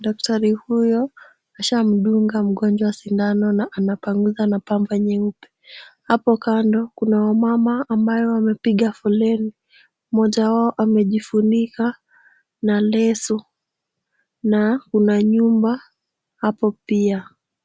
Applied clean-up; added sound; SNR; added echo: none; none; none; none.